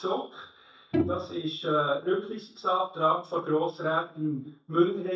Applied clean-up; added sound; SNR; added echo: neural mask model DeepFilterNet 3.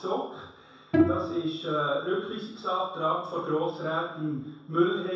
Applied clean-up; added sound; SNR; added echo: none; Bowed string instrument; 1 dB; reverberation time 0.7 s.